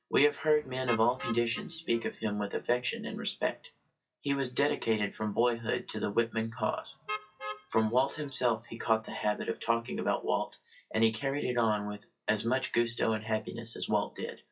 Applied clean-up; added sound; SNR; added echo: classical method log-MMSE.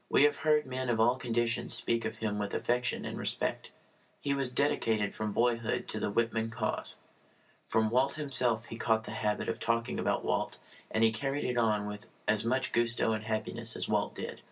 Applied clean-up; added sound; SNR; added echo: none; none; none; none.